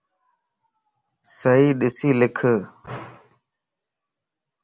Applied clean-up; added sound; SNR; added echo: none; none; none; none.